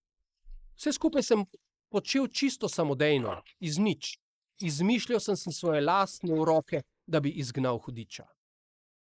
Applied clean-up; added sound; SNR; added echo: neural mask model Resemble Enhance denoiser.